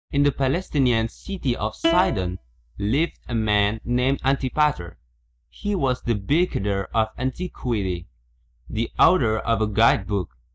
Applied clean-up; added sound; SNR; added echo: neural mask model DeepFilterNet 3.